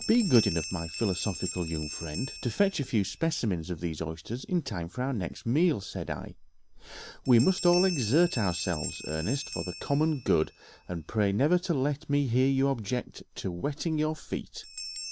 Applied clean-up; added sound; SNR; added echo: none; Bell; 13 dB; none.